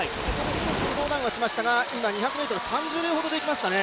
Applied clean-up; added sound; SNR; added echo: none; Frying (food) + Waves, surf; 7 dB; none.